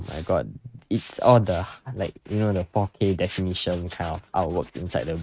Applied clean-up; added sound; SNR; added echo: neural mask model RNNoise.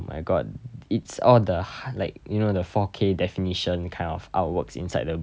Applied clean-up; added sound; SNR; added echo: none; none; none; none.